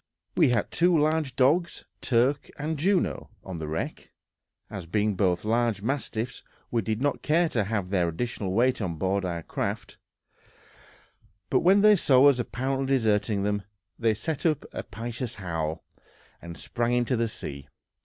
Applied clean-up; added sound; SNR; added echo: none; none; none; none.